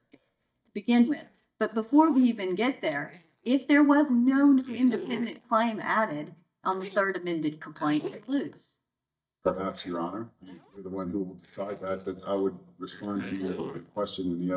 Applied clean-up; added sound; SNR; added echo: neural mask model DeepFilterNet 3.